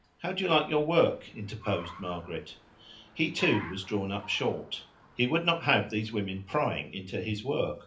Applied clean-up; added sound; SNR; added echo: none; Car; 19 dB; reverberation time 0.3 s.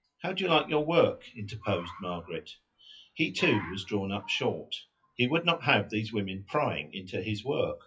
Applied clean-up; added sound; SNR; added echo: classical method WPE with log-MMSE.